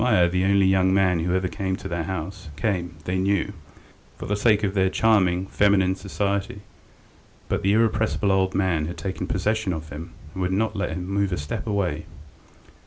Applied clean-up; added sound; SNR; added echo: none; none; none; none.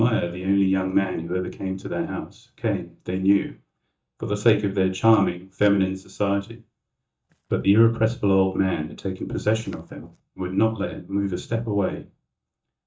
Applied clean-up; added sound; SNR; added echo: neural mask model DeepFilterNet 3.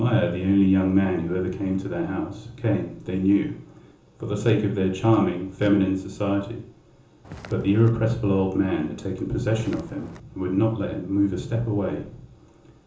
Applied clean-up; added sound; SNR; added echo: none; Walk, footsteps; 17 dB; reverberation time 0.6 s.